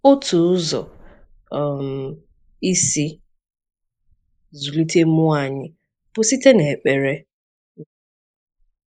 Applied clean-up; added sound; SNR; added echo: neural mask model Resemble Enhance denoiser.